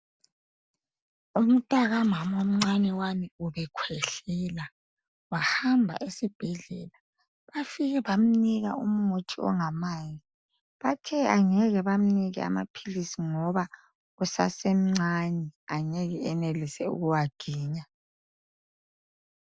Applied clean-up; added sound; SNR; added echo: none; none; none; none.